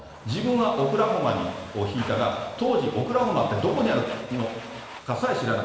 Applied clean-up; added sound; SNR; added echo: none; Domestic sounds, home sounds; 16 dB; reverberation time 1.1 s.